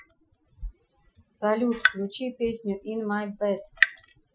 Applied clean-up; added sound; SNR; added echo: classical method Wiener filter.